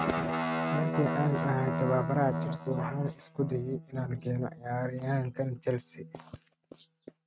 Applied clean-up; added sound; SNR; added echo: neural mask model RNNoise.